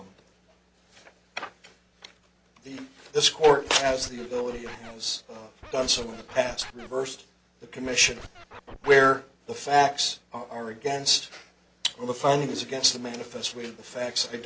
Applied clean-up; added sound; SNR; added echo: none; Scratching (performance technique); 16 dB; none.